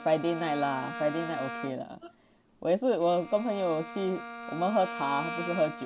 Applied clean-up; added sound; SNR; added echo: none; Bowed string instrument; 10 dB; none.